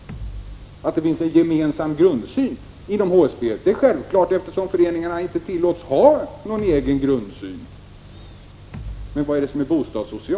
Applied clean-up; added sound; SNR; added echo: none; Bass drum; 17 dB; none.